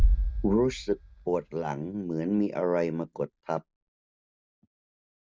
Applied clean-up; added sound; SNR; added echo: none; Bass drum; 2 dB; none.